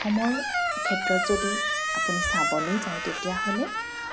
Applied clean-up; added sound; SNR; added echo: none; Squeak; -2 dB; none.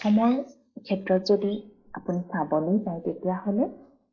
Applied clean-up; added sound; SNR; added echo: neural mask model Resemble Enhance denoiser.